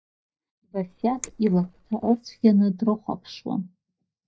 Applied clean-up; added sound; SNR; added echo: neural mask model DeepFilterNet 3.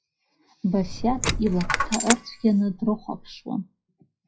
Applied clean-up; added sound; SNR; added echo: classical method WPE with log-MMSE.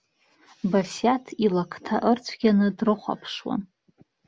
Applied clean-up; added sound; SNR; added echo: none; none; none; none.